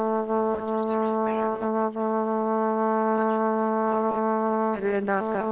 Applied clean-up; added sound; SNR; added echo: neural separator model SepFormer WHAM!.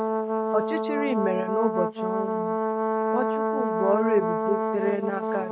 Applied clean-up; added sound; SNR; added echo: neural mask model RNNoise.